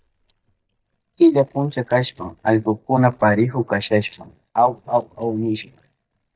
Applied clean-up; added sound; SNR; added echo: neural mask model DeepFilterNet 3.